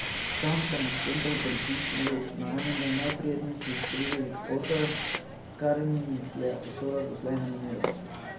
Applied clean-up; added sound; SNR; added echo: none; Hiss; -3 dB; reverberation time 0.6 s.